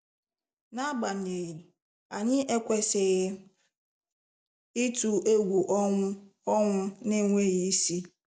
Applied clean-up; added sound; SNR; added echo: none; none; none; none.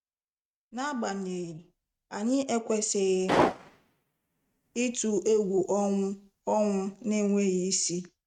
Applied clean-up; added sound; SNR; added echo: neural mask model RNNoise.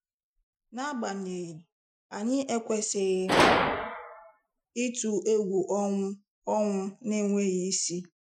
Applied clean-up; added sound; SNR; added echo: classical method Wiener filter.